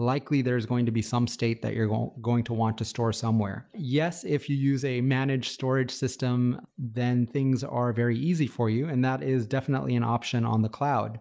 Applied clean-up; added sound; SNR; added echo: none; none; none; none.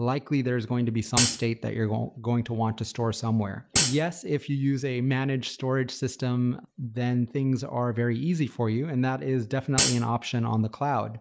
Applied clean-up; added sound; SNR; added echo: none; Hi-hat; -1 dB; none.